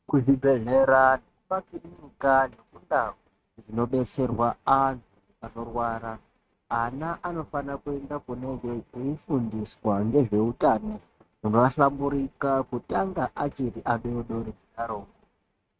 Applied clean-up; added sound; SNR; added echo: neural mask model RNNoise.